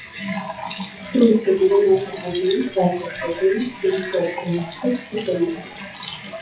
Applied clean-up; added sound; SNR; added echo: classical method WPE with log-MMSE.